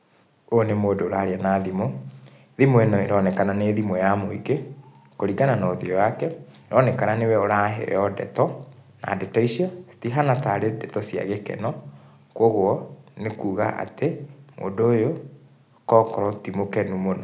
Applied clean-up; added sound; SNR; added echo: none; none; none; none.